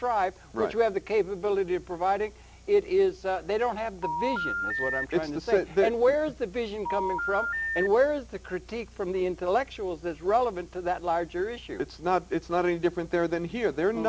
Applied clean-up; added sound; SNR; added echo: none; Telephone; 4 dB; none.